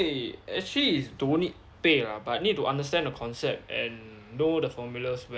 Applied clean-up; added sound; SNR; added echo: none; none; none; none.